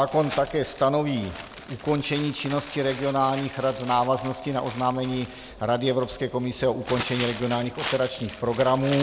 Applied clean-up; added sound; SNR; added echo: none; Crumpling, crinkling; 14 dB; none.